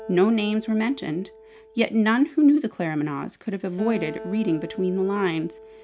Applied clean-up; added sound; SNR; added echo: none; Acoustic guitar; 16 dB; none.